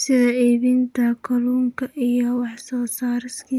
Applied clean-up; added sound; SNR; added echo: none; none; none; none.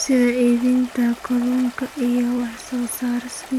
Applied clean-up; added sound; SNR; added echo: none; Stream; 18 dB; none.